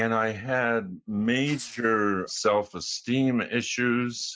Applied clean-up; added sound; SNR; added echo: neural mask model RNNoise.